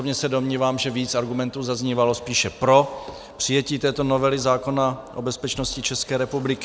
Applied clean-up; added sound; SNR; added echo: none; none; none; none.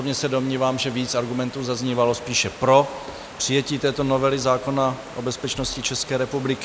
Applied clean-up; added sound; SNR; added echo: none; Stream / Liquid; 17 dB; none.